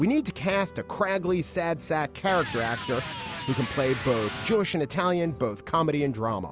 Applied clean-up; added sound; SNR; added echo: none; Electric guitar; 10 dB; none.